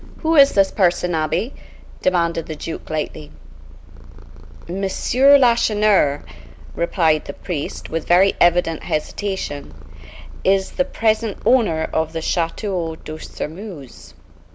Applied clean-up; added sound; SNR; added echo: none; Purr; 12 dB; none.